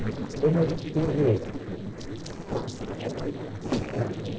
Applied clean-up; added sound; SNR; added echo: neural separator model SepFormer DNS4.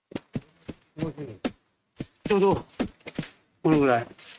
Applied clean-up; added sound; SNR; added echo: neural mask model RNNoise.